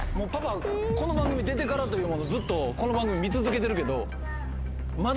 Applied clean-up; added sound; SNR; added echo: none; Sliding door; 11 dB; none.